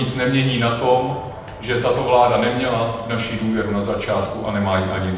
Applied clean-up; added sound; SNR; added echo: none; Sliding door; 18 dB; reverberation time 0.8 s.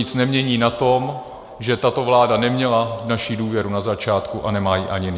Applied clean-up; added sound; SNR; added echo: none; none; none; none.